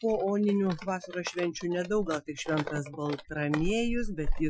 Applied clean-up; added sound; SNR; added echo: classical method Wiener filter.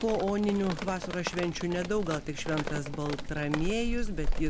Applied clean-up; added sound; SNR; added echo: none; Drip; 2 dB; none.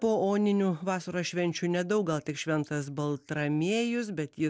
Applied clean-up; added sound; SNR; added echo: none; none; none; none.